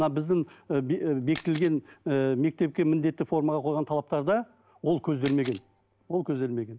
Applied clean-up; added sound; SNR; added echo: none; Camera; 12 dB; none.